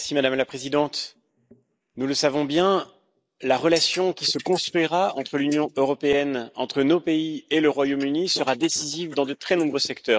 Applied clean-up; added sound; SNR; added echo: neural mask model Resemble Enhance denoiser.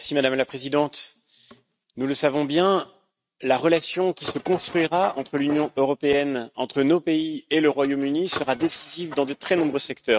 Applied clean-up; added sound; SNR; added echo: neural mask model RNNoise.